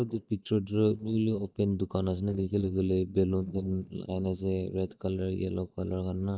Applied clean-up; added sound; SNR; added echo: neural mask model DeepFilterNet 3.